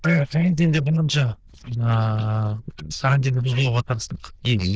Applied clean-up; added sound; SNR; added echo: neural diffusion model UNIVERSE++.